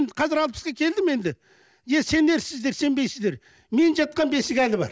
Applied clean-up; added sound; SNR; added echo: none; none; none; none.